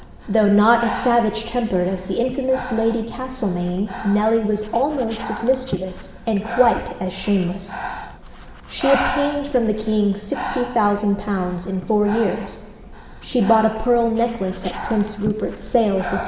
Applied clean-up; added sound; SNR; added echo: none; Breathing; 12 dB; reverberation time 1.6 s.